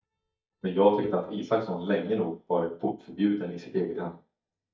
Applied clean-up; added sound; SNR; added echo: neural mask model DeepFilterNet 3.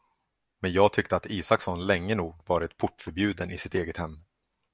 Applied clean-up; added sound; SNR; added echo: none; none; none; none.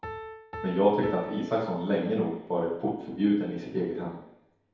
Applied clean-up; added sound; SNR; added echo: none; Piano; 15 dB; reverberation time 2.1 s.